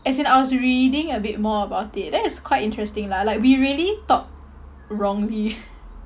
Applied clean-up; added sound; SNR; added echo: none; none; none; none.